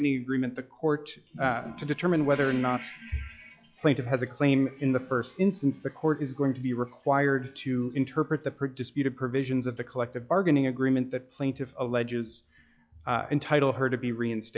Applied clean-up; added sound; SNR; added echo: classical method log-MMSE.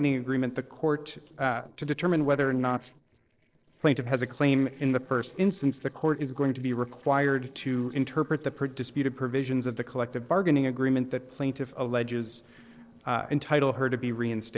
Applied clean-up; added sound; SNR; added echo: neural separator model SepFormer DNS4.